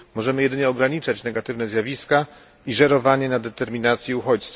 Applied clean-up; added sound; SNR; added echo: none; none; none; none.